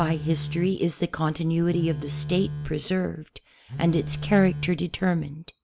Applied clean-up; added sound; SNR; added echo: none; Telephone; 10 dB; none.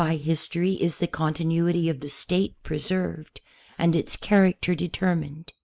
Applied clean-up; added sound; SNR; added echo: neural mask model Resemble Enhance denoiser.